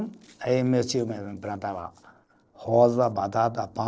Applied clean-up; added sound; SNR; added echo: neural separator model SepFormer DNS4.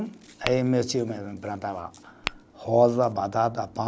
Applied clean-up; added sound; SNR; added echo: none; Tap / Glass; 15 dB; none.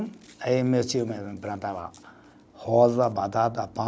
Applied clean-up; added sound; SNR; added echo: none; none; none; none.